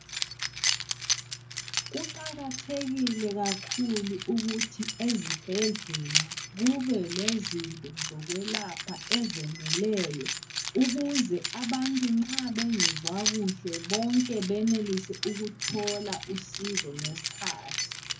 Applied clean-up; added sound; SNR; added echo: none; Keys jangling; 3 dB; reverberation time 0.3 s.